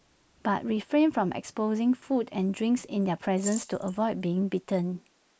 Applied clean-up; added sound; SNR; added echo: neural mask model Resemble Enhance denoiser.